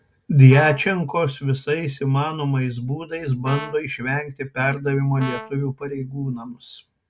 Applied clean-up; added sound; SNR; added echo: none; Brass instrument; 15 dB; none.